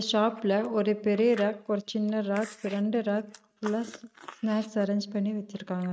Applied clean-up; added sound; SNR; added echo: neural mask model RNNoise.